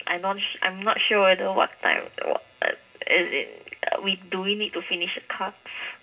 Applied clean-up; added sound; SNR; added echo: none; none; none; reverberation time 0.2 s.